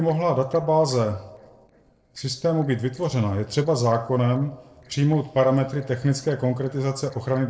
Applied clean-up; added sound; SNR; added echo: neural separator model SepFormer DNS4.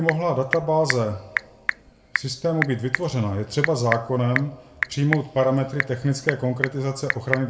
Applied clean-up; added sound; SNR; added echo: none; Telephone / Typing; 6 dB; reverberation time 0.4 s.